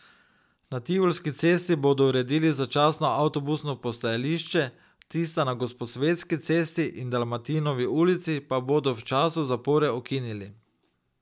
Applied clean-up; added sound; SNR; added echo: none; none; none; none.